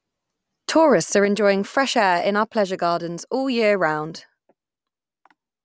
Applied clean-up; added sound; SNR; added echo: none; none; none; none.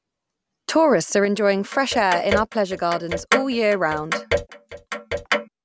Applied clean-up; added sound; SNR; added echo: none; Clock; 4 dB; none.